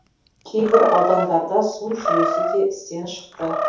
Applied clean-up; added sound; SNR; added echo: none; Animal; 4 dB; reverberation time 0.6 s.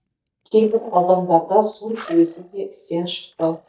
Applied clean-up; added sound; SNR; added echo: neural mask model DeepFilterNet 3.